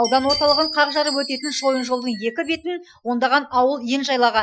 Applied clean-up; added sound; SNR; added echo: classical method Wiener filter.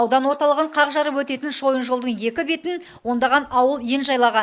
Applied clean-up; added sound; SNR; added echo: neural mask model Resemble Enhance denoiser.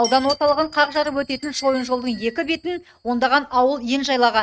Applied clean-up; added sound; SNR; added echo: neural mask model RNNoise.